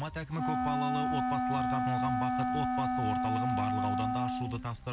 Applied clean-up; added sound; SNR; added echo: none; Wind instrument, woodwind instrument; -5 dB; none.